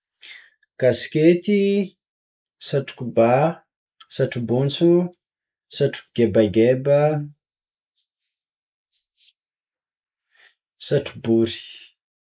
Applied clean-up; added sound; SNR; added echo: neural mask model Resemble Enhance denoiser.